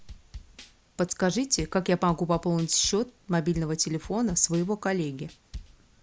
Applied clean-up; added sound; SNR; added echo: none; Drum / Drum kit; 18 dB; none.